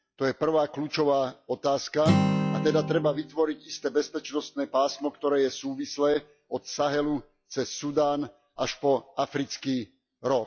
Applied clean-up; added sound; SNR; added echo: classical method log-MMSE.